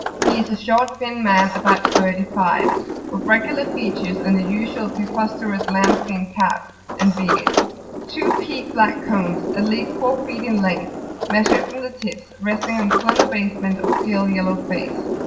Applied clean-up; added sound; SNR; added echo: none; Sliding door; 2 dB; reverberation time 0.9 s.